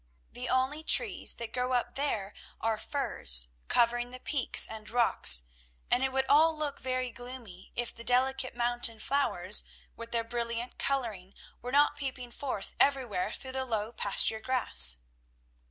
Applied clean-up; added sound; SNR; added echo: none; none; none; none.